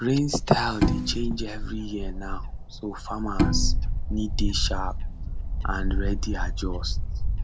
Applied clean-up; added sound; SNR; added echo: none; Wind / Bird + Bowed string instrument; -4 dB; none.